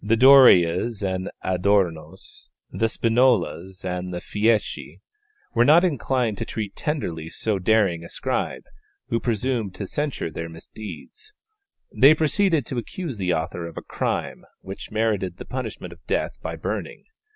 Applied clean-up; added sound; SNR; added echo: none; Bowed string instrument; 17 dB; none.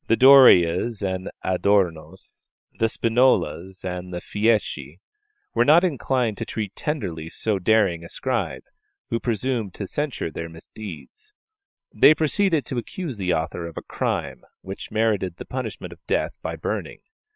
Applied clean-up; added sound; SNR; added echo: neural separator model SepFormer WHAM!.